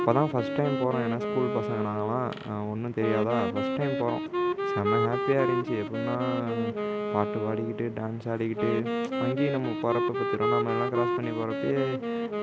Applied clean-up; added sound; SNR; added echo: none; Wind instrument, woodwind instrument; 1 dB; none.